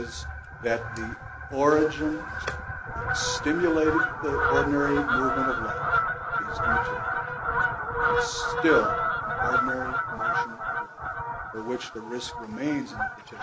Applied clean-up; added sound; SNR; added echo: none; Fowl; -1 dB; none.